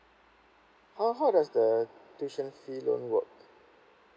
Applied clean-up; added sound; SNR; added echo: none; none; none; none.